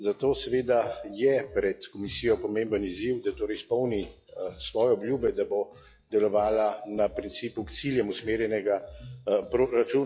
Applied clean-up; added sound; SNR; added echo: classical method log-MMSE.